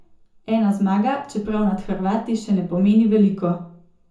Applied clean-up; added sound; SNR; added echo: none; none; none; reverberation time 0.5 s.